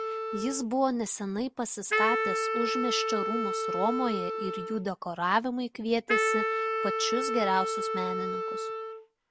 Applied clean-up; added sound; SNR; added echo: none; Wind instrument, woodwind instrument; 0 dB; none.